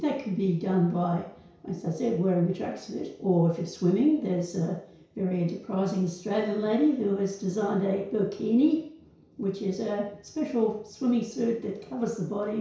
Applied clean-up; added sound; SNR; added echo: none; none; none; reverberation time 0.6 s.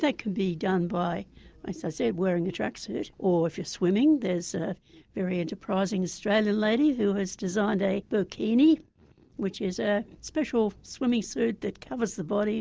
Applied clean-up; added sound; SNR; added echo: none; none; none; none.